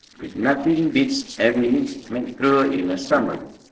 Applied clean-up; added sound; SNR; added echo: neural separator model SepFormer DNS4.